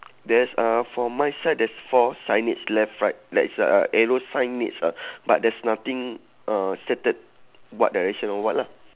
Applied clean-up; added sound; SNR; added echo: none; none; none; none.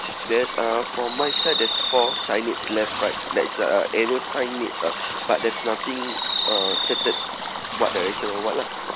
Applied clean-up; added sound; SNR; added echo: none; Stream + Fireworks; 2 dB; none.